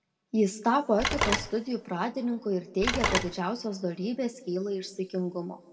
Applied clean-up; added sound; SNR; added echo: none; Telephone; 2 dB; reverberation time 1.4 s.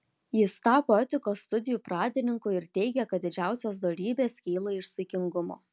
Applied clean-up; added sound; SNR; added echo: none; none; none; none.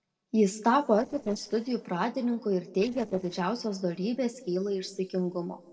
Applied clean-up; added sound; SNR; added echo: neural separator model SepFormer DNS4.